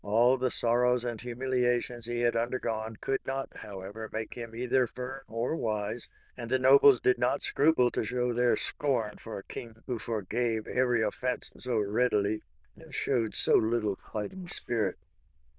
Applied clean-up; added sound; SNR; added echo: neural diffusion model UNIVERSE++.